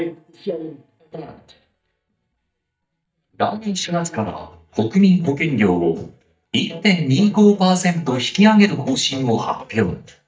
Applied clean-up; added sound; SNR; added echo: neural mask model DeepFilterNet 3.